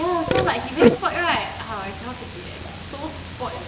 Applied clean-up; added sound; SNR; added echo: none; Burping, eructation; -2 dB; reverberation time 0.9 s.